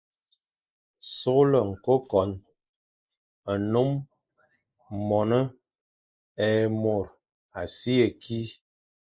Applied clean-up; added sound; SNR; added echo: neural mask model Resemble Enhance denoiser.